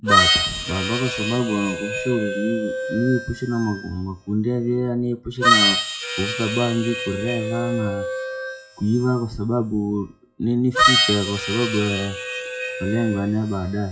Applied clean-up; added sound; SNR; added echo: classical method WPE with log-MMSE.